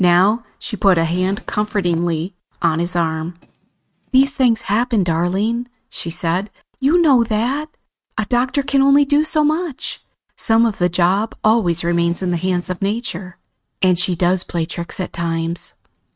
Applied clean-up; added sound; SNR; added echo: neural mask model RNNoise.